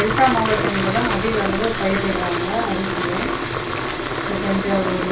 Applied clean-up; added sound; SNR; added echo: none; Fill (with liquid) / Water tap, faucet; 0 dB; reverberation time 0.2 s.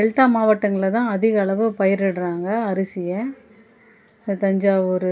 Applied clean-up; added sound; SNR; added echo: none; none; none; none.